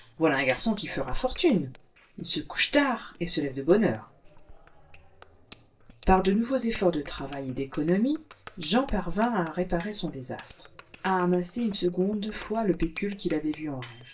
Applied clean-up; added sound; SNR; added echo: neural separator model SepFormer DNS4.